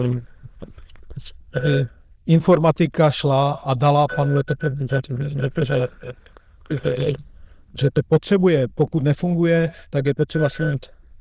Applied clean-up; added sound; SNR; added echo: neural diffusion model UNIVERSE++.